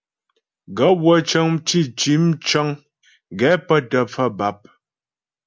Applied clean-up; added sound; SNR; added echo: none; none; none; none.